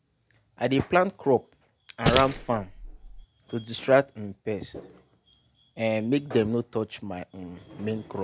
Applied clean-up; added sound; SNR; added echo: none; Keys jangling; 2 dB; none.